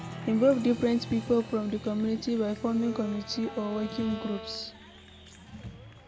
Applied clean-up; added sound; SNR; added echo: none; Bowed string instrument + Applause; 12 dB; none.